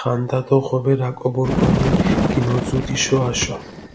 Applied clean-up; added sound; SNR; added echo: none; Bird; 2 dB; none.